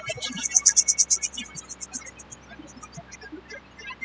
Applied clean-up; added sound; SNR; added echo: classical method spectral subtraction.